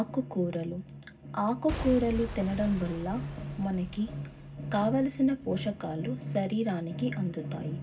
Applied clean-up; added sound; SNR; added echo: none; Shatter / Crushing / Boom; 13 dB; reverberation time 0.4 s.